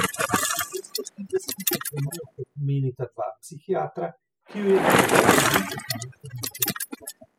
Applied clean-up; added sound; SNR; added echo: classical method spectral subtraction.